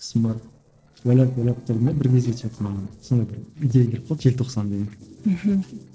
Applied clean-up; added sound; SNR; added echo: neural separator model SepFormer DNS4.